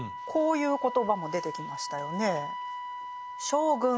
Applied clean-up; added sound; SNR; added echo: none; Wind instrument, woodwind instrument; 8 dB; none.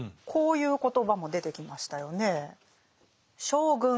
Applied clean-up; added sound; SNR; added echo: none; none; none; none.